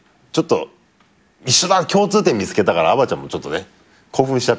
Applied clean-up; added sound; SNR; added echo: none; none; none; none.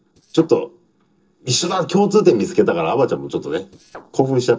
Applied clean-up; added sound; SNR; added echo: neural separator model SepFormer DNS4.